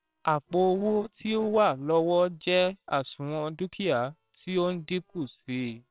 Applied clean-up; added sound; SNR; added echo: neural separator model SepFormer WHAMR!.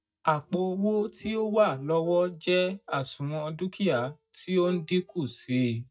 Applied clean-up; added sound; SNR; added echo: neural mask model DeepFilterNet 3.